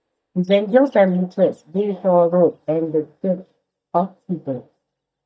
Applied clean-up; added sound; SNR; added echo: neural mask model DeepFilterNet 3.